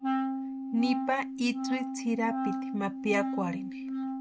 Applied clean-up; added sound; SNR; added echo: neural mask model RNNoise.